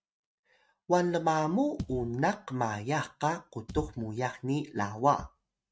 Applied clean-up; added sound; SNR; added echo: neural mask model RNNoise.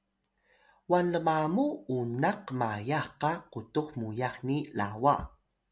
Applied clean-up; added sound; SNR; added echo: none; none; none; none.